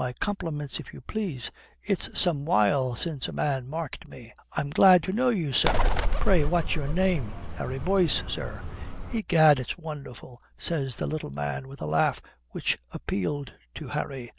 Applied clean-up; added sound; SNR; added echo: none; Bird; -3 dB; none.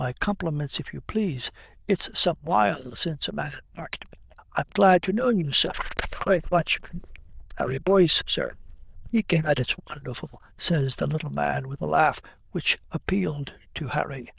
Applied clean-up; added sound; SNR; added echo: neural diffusion model UNIVERSE++.